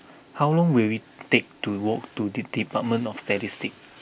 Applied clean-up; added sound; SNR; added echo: none; none; none; none.